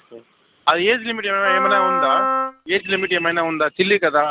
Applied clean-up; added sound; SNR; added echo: none; Wind instrument, woodwind instrument; 1 dB; none.